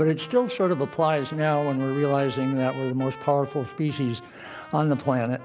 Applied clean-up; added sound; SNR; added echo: none; Trumpet; 18 dB; none.